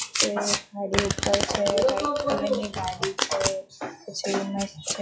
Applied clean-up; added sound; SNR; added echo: classical method log-MMSE.